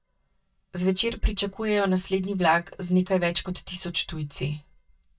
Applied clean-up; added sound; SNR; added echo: neural mask model DeepFilterNet 3.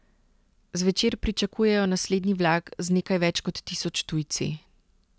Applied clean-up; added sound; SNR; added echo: none; none; none; none.